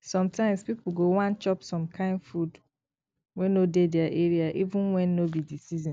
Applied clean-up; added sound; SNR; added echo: none; none; none; none.